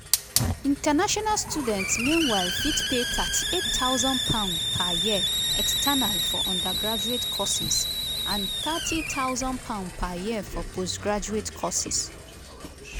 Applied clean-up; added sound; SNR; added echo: none; Hiss; 0 dB; none.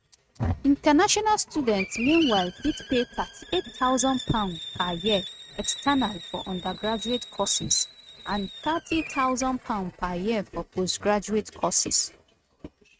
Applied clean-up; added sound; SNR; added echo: neural mask model RNNoise.